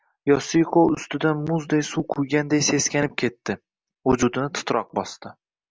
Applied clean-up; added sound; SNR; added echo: none; none; none; none.